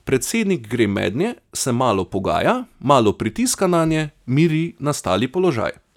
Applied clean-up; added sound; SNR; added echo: none; none; none; none.